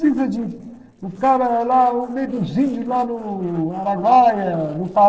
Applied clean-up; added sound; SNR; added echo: neural separator model SepFormer DNS4.